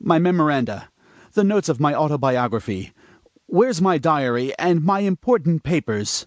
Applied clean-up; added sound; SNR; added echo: none; none; none; none.